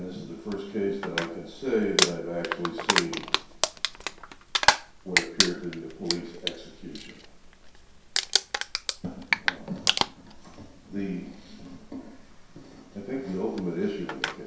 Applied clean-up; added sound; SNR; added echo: none; Crumpling, crinkling; -3 dB; reverberation time 0.7 s.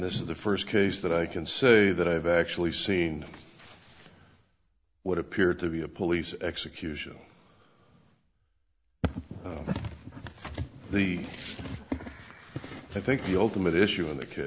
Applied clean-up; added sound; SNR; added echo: none; none; none; none.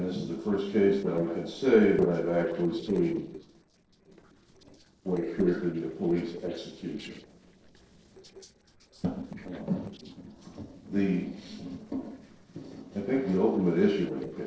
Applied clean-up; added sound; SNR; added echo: neural separator model SepFormer DNS4.